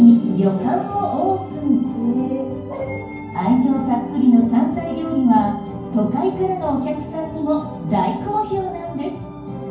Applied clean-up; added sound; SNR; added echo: none; none; none; reverberation time 0.9 s.